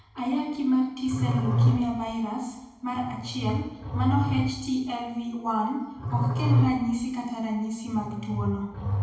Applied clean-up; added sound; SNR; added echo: none; Growling; 0 dB; reverberation time 0.9 s.